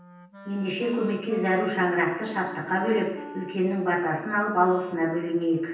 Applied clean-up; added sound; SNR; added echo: none; Wind instrument, woodwind instrument; 19 dB; reverberation time 0.9 s.